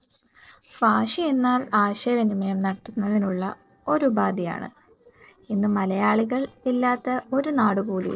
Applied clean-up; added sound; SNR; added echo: neural separator model SepFormer DNS4.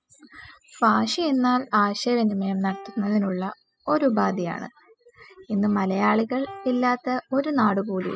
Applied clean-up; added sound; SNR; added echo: classical method spectral subtraction.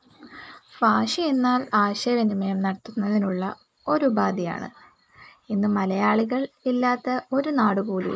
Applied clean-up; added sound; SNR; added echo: neural mask model Resemble Enhance denoiser.